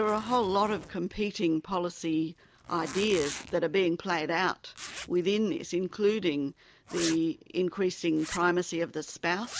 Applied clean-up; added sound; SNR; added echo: none; Zipper (clothing); 16 dB; none.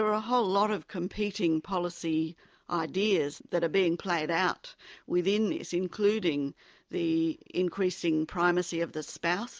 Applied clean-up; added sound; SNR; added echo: none; none; none; none.